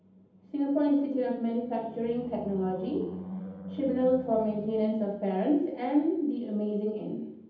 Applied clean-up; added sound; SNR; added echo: none; Animal; 16 dB; reverberation time 0.8 s.